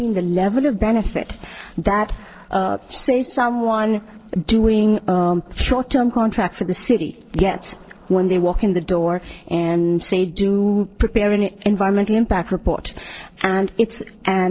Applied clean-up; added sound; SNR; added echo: neural separator model SepFormer DNS4.